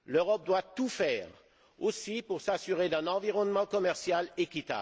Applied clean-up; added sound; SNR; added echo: none; none; none; none.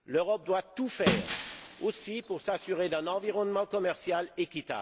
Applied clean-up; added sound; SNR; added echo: none; Shatter; 6 dB; none.